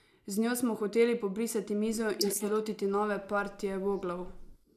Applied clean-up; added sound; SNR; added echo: neural mask model Resemble Enhance denoiser.